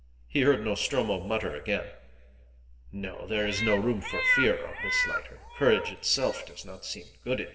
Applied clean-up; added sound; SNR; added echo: none; Meow; 2 dB; reverberation time 1.9 s.